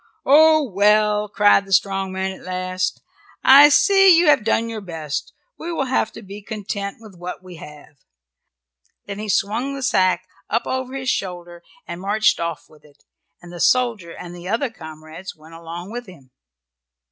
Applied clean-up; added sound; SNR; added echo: none; none; none; none.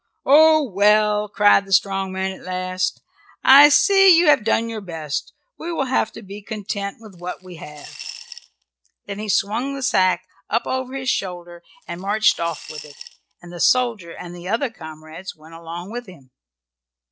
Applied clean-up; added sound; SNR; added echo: neural separator model SepFormer DNS4.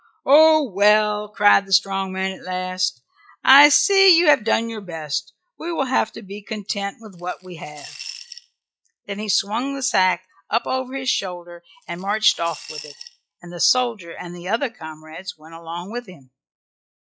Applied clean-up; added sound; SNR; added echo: classical method log-MMSE.